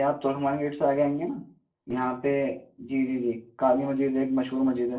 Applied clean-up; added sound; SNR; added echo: neural separator model SepFormer DNS4.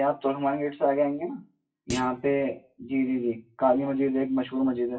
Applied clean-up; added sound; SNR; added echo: classical method WPE with log-MMSE.